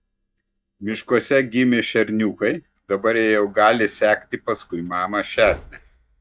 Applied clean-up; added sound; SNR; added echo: neural mask model DeepFilterNet 3.